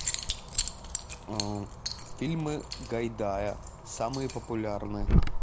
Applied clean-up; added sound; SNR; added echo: none; Keys jangling; -3 dB; none.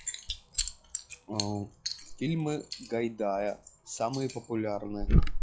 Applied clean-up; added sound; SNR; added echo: classical method log-MMSE.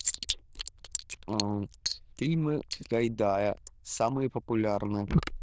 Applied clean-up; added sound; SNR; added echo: neural diffusion model UNIVERSE++.